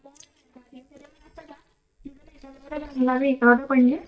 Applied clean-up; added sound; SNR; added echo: neural mask model DeepFilterNet 3.